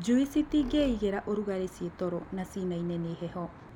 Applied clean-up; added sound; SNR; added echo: none; Traffic noise, roadway noise + Squeak; 15 dB; none.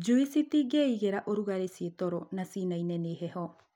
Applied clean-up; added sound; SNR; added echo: none; none; none; none.